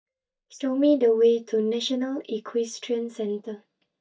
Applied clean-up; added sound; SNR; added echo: neural mask model DeepFilterNet 3.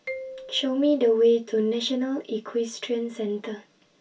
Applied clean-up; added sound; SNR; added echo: none; Marimba, xylophone; 18 dB; reverberation time 0.2 s.